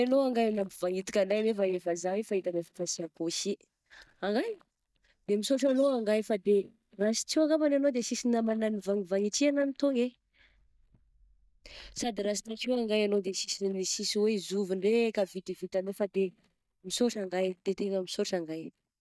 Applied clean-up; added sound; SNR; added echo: neural mask model DeepFilterNet 3.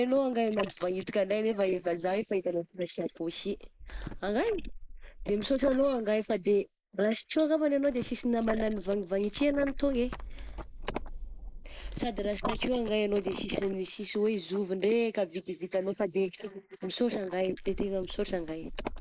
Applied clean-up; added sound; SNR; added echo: neural mask model Resemble Enhance denoiser.